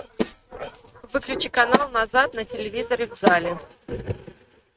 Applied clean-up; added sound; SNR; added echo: neural mask model RNNoise.